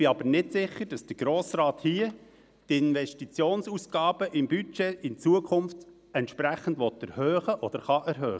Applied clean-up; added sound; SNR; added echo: none; none; none; none.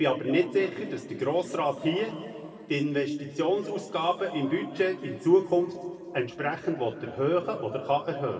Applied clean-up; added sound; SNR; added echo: none; none; none; reverberation time 2.3 s.